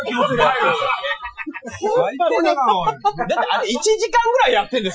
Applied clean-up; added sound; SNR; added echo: classical method Wiener filter.